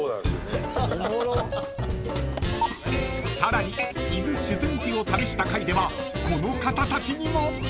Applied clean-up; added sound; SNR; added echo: none; Plucked string instrument; 12 dB; none.